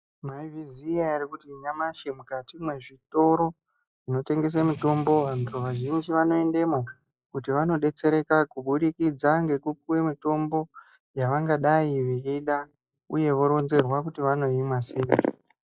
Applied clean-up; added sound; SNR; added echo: classical method log-MMSE.